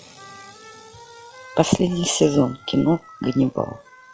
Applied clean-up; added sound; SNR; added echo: classical method log-MMSE.